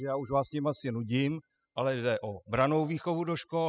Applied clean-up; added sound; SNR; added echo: classical method spectral subtraction.